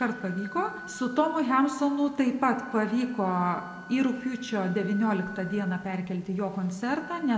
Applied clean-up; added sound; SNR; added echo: none; Wind instrument, woodwind instrument; 18 dB; reverberation time 1.9 s.